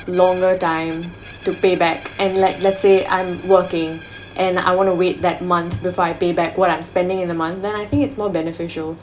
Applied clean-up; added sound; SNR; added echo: none; Screech; 19 dB; none.